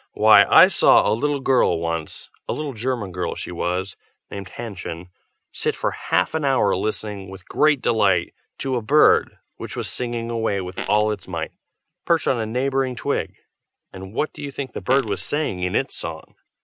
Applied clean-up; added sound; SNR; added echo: none; Fart; 13 dB; none.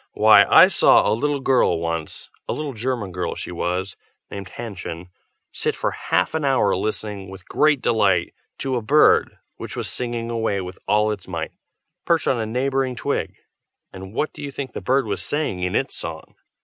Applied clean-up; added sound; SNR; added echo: none; none; none; none.